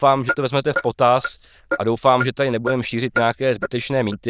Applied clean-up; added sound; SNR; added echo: neural diffusion model UNIVERSE++.